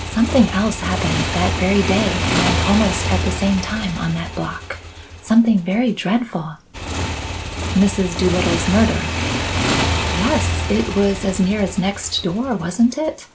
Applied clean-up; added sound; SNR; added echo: none; Motorcycle / Engine; 3 dB; none.